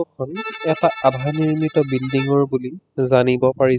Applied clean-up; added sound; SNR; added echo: classical method spectral subtraction.